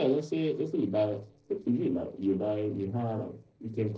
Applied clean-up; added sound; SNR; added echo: neural separator model SepFormer DNS4.